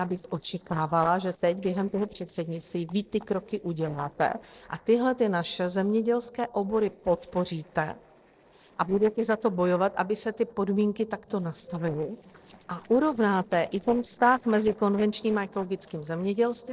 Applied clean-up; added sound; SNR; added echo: neural separator model SepFormer DNS4.